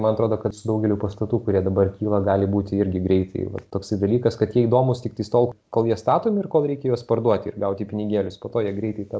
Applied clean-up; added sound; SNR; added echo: none; none; none; none.